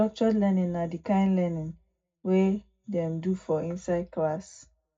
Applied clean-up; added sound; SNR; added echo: none; none; none; reverberation time 0.4 s.